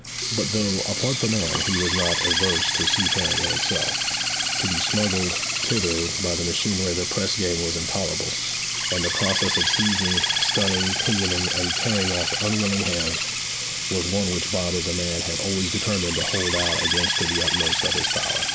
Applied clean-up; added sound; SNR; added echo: none; Sink (filling or washing) + Bird; -2 dB; none.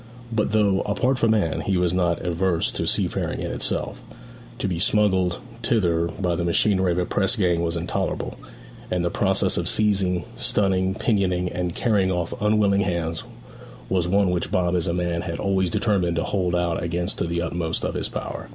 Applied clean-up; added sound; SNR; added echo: none; none; none; none.